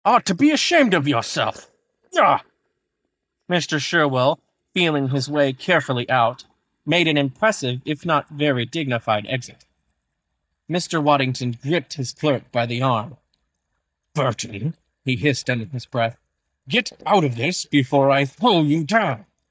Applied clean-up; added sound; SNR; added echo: neural mask model DeepFilterNet 3.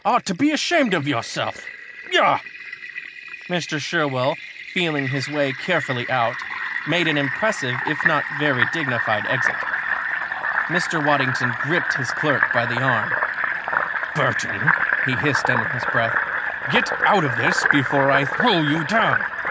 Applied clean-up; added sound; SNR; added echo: none; Fill (with liquid); 1 dB; none.